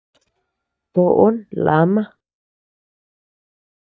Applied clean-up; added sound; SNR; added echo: neural mask model DeepFilterNet 3.